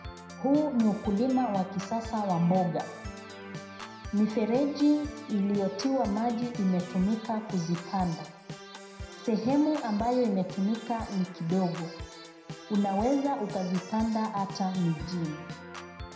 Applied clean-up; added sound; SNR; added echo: none; Organ; 13 dB; reverberation time 0.7 s.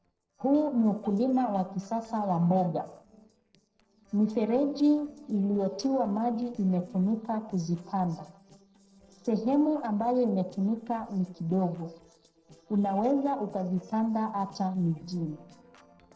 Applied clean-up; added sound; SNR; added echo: neural separator model SepFormer DNS4.